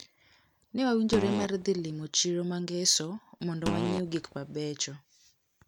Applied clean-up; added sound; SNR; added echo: none; Fart; 5 dB; none.